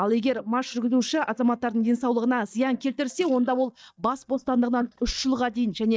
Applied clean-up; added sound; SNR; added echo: neural mask model DeepFilterNet 3.